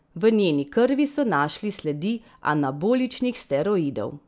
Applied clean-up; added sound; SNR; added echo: none; none; none; none.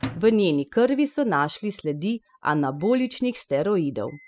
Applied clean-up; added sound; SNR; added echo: classical method spectral subtraction.